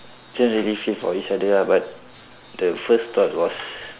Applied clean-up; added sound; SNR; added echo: none; none; none; none.